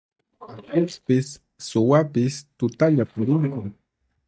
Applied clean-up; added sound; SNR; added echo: neural mask model DeepFilterNet 3.